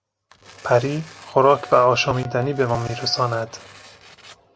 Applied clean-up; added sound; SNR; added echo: none; Wind instrument, woodwind instrument + Tearing; 18 dB; none.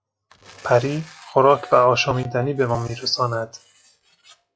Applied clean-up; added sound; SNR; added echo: classical method log-MMSE.